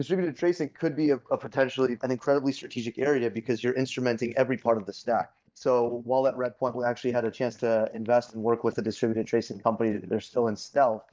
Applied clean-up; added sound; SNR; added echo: neural mask model DeepFilterNet 3.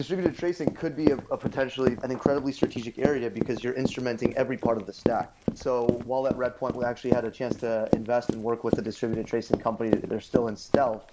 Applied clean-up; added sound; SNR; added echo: none; Run; 2 dB; none.